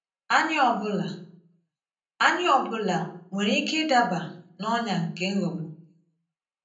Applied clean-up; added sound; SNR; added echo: none; none; none; reverberation time 0.6 s.